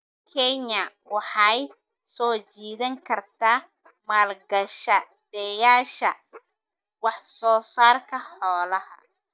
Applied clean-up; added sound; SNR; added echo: neural mask model DeepFilterNet 3.